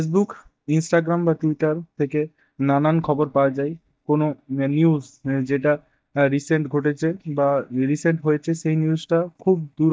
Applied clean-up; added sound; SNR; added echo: neural mask model DeepFilterNet 3.